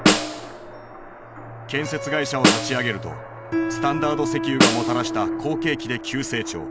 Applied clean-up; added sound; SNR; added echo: none; Snare drum; 0 dB; none.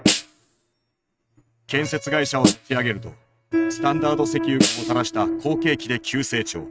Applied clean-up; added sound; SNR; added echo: neural mask model RNNoise.